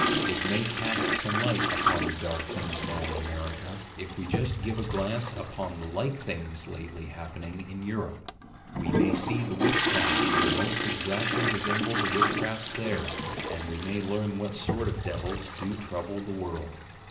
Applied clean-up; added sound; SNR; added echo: none; Toilet flush; -2 dB; reverberation time 0.5 s.